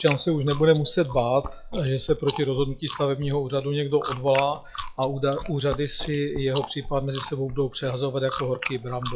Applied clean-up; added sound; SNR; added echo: classical method log-MMSE.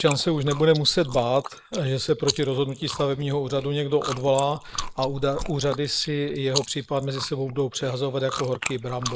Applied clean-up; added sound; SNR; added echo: neural mask model Resemble Enhance denoiser.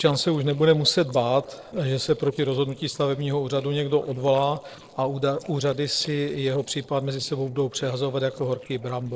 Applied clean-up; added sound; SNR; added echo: neural separator model SepFormer DNS4.